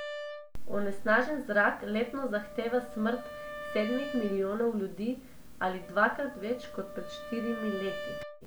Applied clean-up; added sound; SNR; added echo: none; Wind instrument, woodwind instrument; 12 dB; none.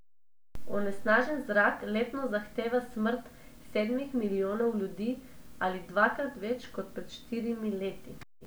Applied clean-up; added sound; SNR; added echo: none; none; none; none.